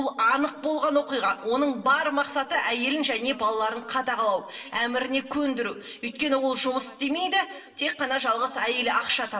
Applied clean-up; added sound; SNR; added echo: none; none; none; reverberation time 1.5 s.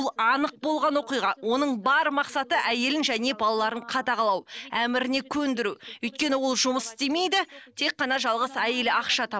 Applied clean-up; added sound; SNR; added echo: none; none; none; none.